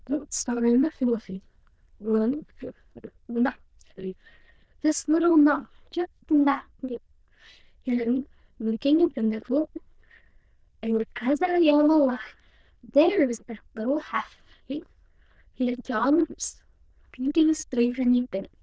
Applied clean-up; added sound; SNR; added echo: neural diffusion model UNIVERSE++.